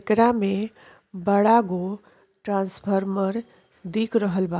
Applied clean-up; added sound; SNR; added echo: none; none; none; none.